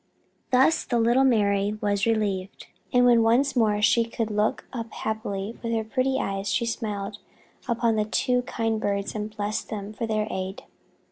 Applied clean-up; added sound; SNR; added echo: none; none; none; none.